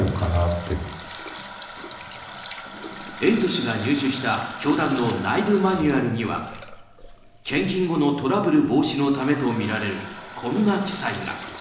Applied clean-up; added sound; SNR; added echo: none; Water tap, faucet; 14 dB; reverberation time 1.0 s.